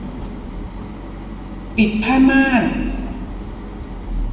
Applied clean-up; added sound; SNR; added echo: none; Idling; 7 dB; reverberation time 1.5 s.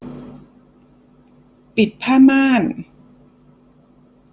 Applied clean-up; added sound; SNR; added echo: none; none; none; none.